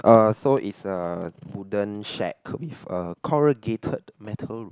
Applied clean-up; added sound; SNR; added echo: none; none; none; none.